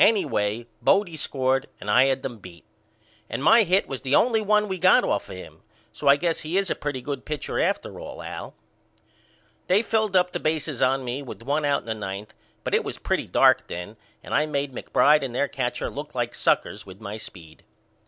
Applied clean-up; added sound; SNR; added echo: none; none; none; none.